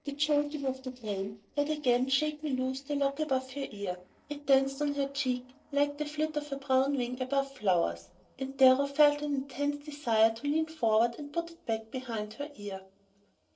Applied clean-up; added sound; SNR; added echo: neural separator model SepFormer DNS4.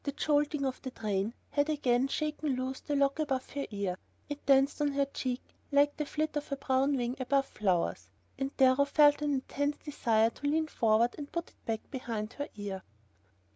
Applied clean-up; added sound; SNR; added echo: none; none; none; none.